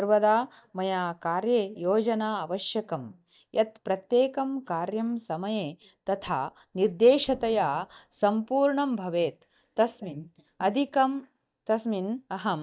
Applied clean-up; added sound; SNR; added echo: neural mask model DeepFilterNet 3.